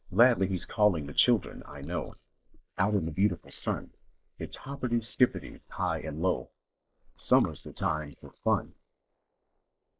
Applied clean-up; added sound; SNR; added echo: neural mask model Resemble Enhance denoiser.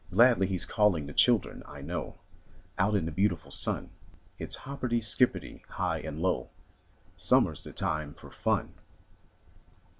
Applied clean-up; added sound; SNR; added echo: none; none; none; none.